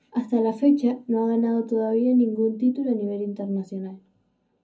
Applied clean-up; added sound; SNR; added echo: none; none; none; reverberation time 0.4 s.